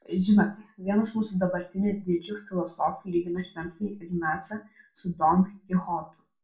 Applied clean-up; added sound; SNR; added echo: none; none; none; reverberation time 0.3 s.